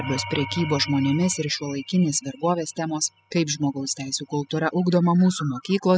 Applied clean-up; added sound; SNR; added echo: classical method spectral subtraction.